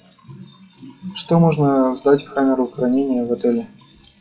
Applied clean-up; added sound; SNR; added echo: classical method WPE with log-MMSE.